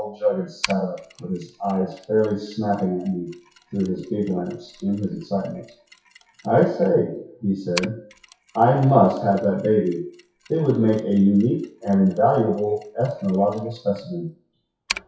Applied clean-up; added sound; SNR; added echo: classical method WPE with log-MMSE.